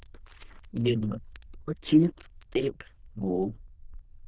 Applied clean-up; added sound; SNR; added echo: neural diffusion model UNIVERSE++.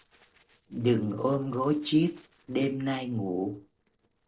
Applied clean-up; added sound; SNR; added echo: neural separator model SepFormer DNS4.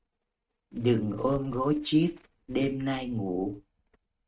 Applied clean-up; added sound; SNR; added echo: neural mask model RNNoise.